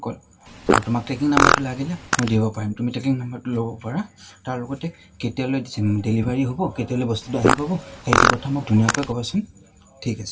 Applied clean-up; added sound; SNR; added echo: none; Fart; -3 dB; reverberation time 0.2 s.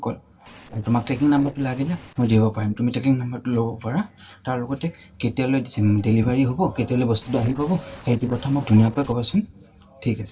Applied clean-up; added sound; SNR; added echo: neural separator model SepFormer DNS4.